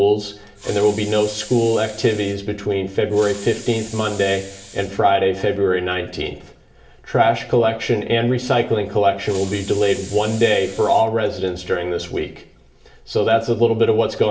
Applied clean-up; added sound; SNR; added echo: none; Hiss; 19 dB; reverberation time 0.6 s.